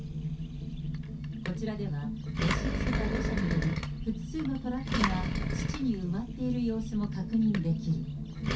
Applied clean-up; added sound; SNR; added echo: none; Engine; 3 dB; reverberation time 0.3 s.